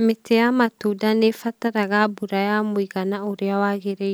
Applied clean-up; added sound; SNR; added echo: none; none; none; none.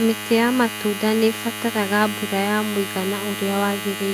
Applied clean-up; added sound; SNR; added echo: none; Domestic sounds, home sounds; 8 dB; none.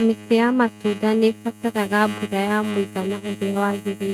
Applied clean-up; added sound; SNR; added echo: neural mask model RNNoise.